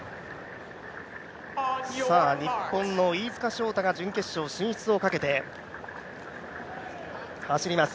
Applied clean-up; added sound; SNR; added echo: none; Fill (with liquid); 15 dB; none.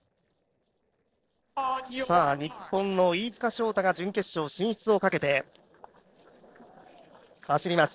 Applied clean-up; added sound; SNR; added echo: neural separator model SepFormer DNS4.